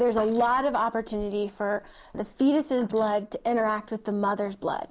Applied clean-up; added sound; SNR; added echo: neural mask model Resemble Enhance denoiser.